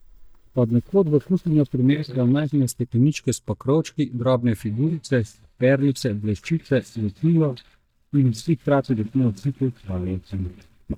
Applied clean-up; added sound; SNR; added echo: neural mask model DeepFilterNet 3.